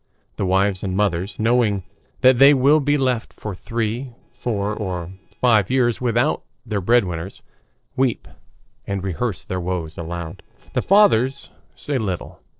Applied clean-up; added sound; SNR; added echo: neural separator model SepFormer DNS4.